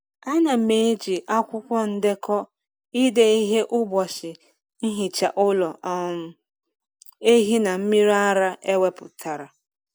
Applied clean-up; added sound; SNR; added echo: none; none; none; none.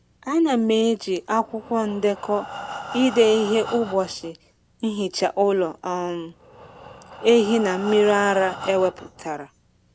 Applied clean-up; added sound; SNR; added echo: none; Breathing; 15 dB; none.